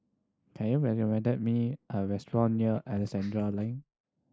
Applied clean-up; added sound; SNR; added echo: neural mask model Resemble Enhance denoiser.